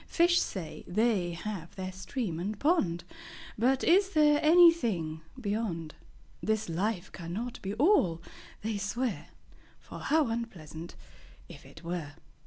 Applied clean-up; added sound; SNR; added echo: none; none; none; none.